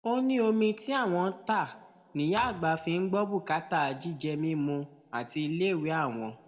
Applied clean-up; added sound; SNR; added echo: none; Thump, thud; 18 dB; reverberation time 0.9 s.